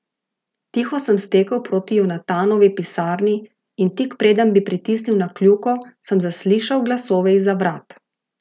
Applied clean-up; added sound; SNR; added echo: none; none; none; none.